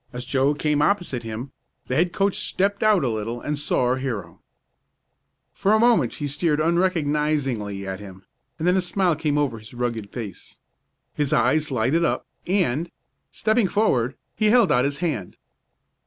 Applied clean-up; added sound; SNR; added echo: none; none; none; none.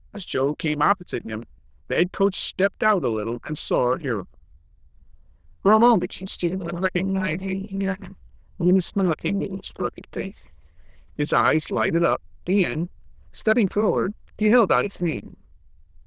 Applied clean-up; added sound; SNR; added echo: neural diffusion model UNIVERSE++.